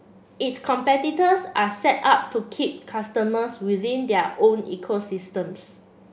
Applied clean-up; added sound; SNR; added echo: none; none; none; none.